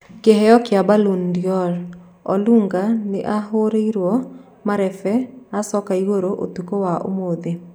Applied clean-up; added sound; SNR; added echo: none; none; none; none.